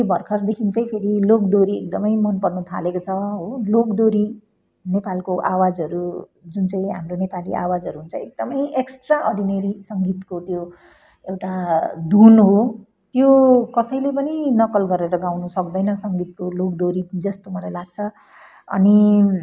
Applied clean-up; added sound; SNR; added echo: none; none; none; none.